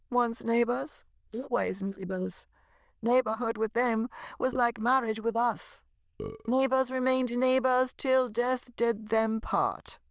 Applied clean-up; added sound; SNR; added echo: neural diffusion model UNIVERSE++.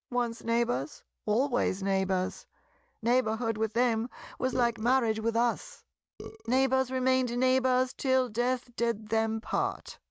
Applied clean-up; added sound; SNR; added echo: neural mask model RNNoise.